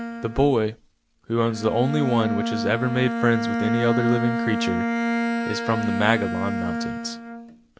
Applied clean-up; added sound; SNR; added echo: none; Bowed string instrument; 2 dB; none.